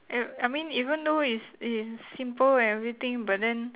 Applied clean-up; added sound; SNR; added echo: none; none; none; none.